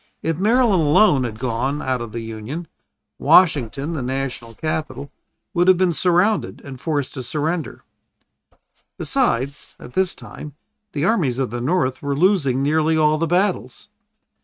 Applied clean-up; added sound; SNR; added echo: neural mask model RNNoise.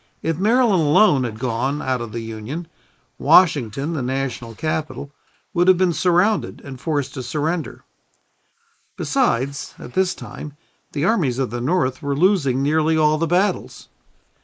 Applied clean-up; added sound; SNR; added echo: neural mask model Resemble Enhance denoiser.